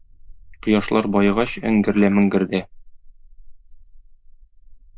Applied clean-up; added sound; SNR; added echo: neural mask model Resemble Enhance denoiser.